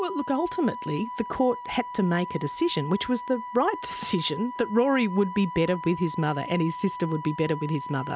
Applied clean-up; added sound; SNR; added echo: none; Wind instrument, woodwind instrument; 10 dB; none.